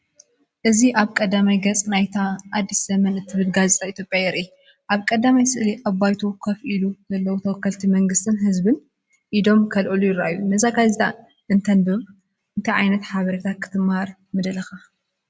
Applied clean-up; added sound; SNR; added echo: none; none; none; none.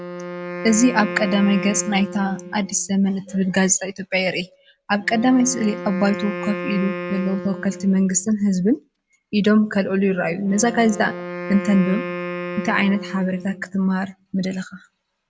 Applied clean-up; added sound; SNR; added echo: none; Wind instrument, woodwind instrument; 11 dB; none.